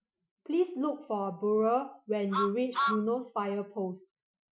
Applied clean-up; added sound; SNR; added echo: classical method Wiener filter.